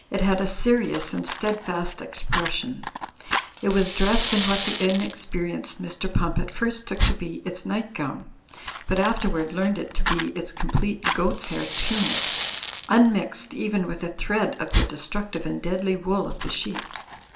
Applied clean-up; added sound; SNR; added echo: none; Fire; 6 dB; reverberation time 0.5 s.